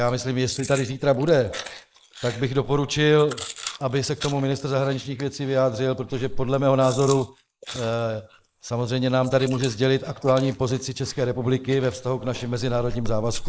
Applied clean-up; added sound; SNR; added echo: neural mask model Resemble Enhance denoiser.